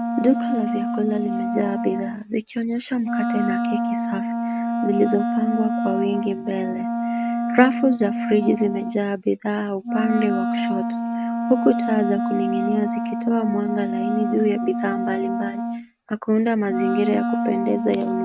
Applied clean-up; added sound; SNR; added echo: neural mask model RNNoise.